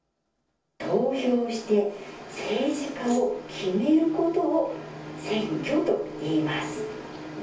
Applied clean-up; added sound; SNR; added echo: none; none; none; reverberation time 0.4 s.